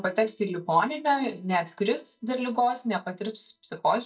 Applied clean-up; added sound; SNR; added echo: neural mask model DeepFilterNet 3.